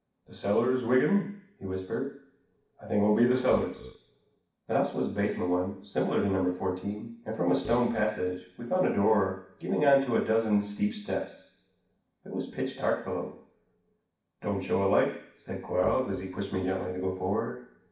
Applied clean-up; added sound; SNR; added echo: none; Burping, eructation; 16 dB; reverberation time 0.6 s.